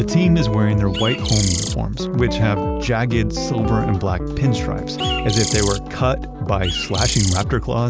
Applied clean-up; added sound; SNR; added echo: none; Bird + Guitar; 6 dB; none.